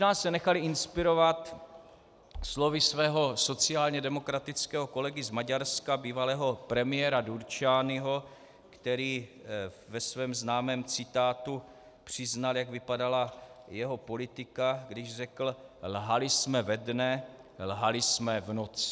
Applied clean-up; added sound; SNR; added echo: none; none; none; none.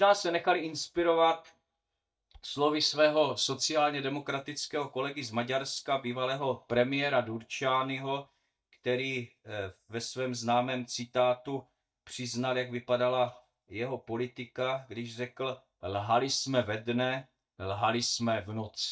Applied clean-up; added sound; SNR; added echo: neural mask model DeepFilterNet 3.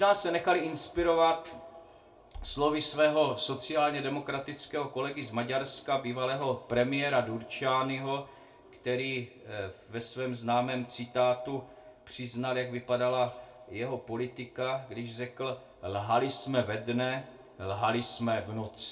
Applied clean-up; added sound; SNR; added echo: none; Tambourine; 16 dB; reverberation time 0.3 s.